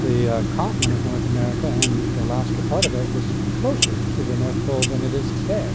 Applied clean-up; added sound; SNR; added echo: none; Clock; -3 dB; none.